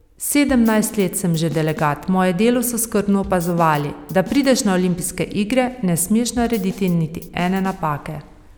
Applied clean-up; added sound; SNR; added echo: none; Drum / Drum kit; 20 dB; none.